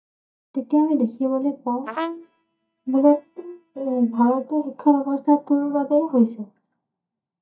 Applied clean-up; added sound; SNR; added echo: neural mask model DeepFilterNet 3.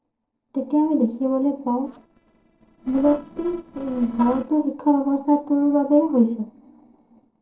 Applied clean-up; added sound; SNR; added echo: neural separator model SepFormer DNS4.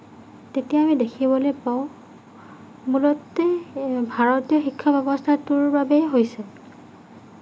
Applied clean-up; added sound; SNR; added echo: none; none; none; none.